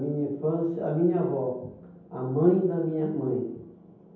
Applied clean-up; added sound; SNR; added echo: none; none; none; reverberation time 0.9 s.